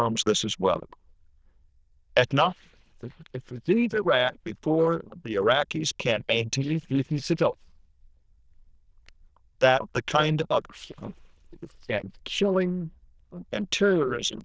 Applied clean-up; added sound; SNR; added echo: neural diffusion model UNIVERSE++.